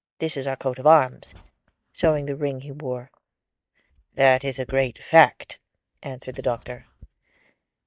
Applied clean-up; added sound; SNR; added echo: neural mask model DeepFilterNet 3.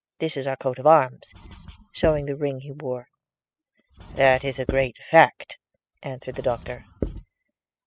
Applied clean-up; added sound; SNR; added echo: classical method spectral subtraction.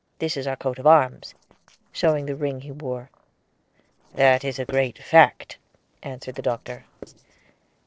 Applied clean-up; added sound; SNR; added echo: neural separator model SepFormer DNS4.